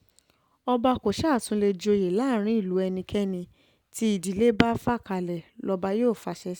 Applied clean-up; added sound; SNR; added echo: none; none; none; none.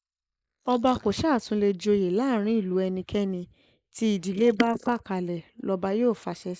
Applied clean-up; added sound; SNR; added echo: neural mask model Resemble Enhance denoiser.